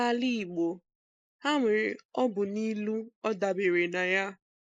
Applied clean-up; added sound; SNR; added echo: neural mask model Resemble Enhance denoiser.